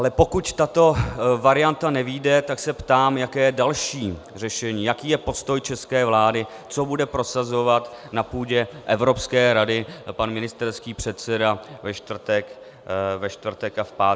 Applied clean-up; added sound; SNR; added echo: none; none; none; none.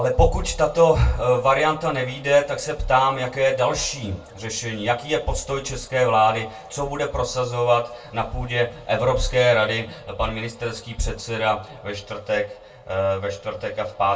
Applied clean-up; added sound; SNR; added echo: none; none; none; reverberation time 0.2 s.